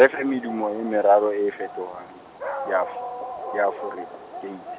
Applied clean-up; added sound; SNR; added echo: none; Dog; 11 dB; none.